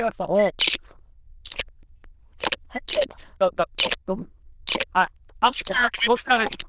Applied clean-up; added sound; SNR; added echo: neural diffusion model UNIVERSE++.